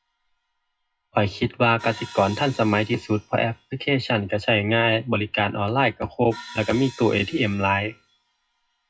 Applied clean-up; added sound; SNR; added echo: classical method WPE with log-MMSE.